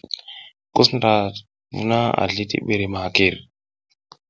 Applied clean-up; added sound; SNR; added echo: none; none; none; none.